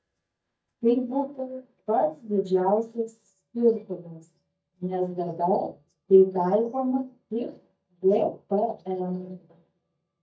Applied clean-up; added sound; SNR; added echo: neural mask model DeepFilterNet 3.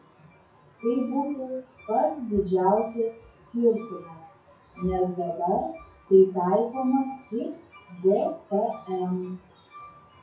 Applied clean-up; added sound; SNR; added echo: classical method WPE with log-MMSE.